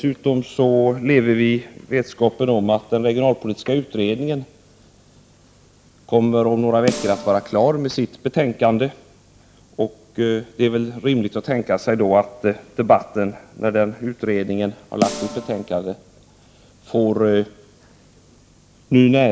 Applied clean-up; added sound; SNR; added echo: none; Snare drum; 11 dB; none.